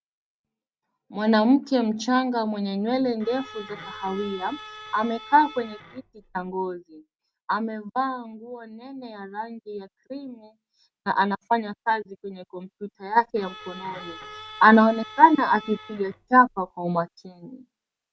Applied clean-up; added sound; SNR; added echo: none; Bowed string instrument; 17 dB; none.